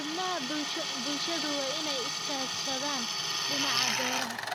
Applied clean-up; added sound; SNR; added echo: none; Drill; -4 dB; none.